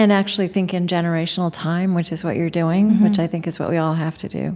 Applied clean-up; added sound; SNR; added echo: none; none; none; none.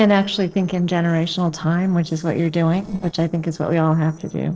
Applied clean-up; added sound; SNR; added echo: neural separator model SepFormer DNS4.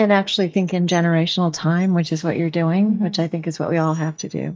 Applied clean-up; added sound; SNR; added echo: neural mask model DeepFilterNet 3.